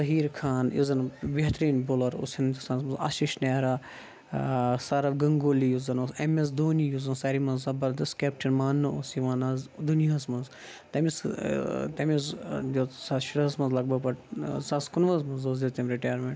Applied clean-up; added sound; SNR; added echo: none; none; none; none.